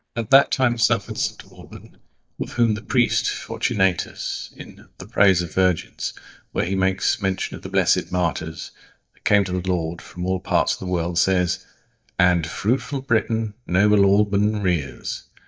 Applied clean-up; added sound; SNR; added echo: neural mask model DeepFilterNet 3.